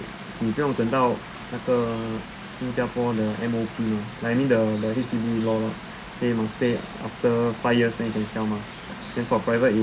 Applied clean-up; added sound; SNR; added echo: none; Stream; 15 dB; none.